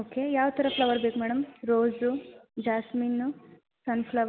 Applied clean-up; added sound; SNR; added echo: none; none; none; none.